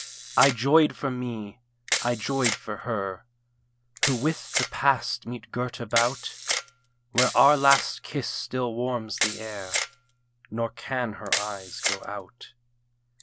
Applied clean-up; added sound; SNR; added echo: none; Camera; 6 dB; none.